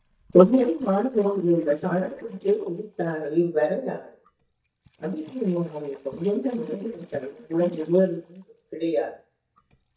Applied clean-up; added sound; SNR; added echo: neural mask model DeepFilterNet 3.